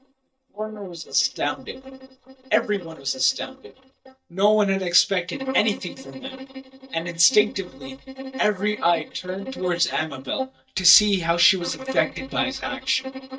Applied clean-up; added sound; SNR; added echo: neural mask model DeepFilterNet 3.